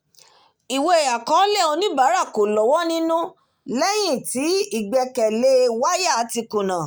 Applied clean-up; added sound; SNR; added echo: none; none; none; none.